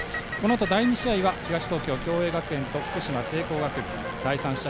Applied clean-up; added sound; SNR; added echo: none; Bicycle; 7 dB; none.